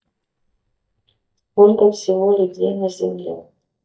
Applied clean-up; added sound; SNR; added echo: neural mask model DeepFilterNet 3.